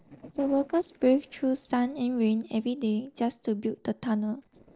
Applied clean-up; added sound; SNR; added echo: neural separator model SepFormer DNS4.